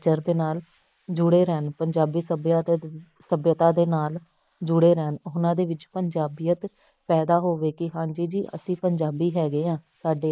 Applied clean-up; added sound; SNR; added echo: neural mask model Resemble Enhance denoiser.